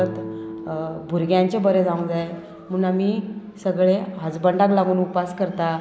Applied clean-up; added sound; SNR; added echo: none; Guitar; 17 dB; none.